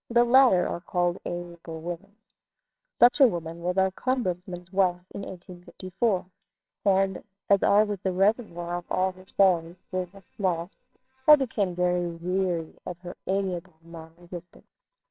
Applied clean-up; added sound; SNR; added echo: neural separator model SepFormer WHAMR!.